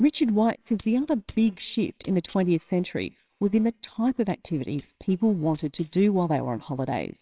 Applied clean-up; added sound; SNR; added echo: neural separator model SepFormer WHAMR!.